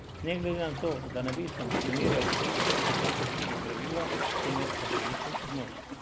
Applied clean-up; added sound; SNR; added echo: none; Waves, surf; -4 dB; none.